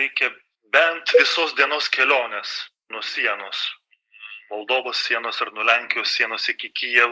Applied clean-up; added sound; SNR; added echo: neural mask model Resemble Enhance denoiser.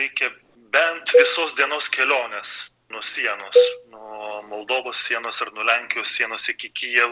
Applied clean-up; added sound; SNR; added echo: none; Cowbell; -2 dB; none.